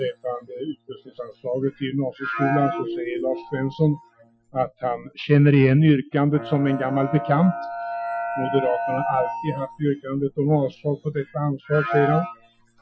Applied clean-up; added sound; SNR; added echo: classical method Wiener filter.